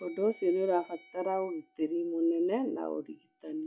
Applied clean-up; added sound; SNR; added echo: classical method log-MMSE.